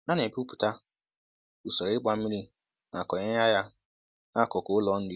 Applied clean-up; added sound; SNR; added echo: none; none; none; none.